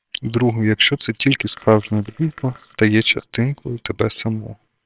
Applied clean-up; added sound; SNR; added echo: neural separator model SepFormer WHAMR!.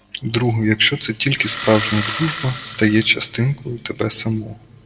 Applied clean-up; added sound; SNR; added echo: none; Engine starting; 9 dB; reverberation time 1.3 s.